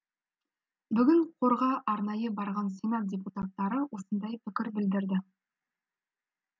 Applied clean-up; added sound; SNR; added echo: none; none; none; none.